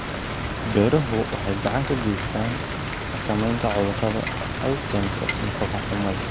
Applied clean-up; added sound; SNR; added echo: none; Rain; 2 dB; none.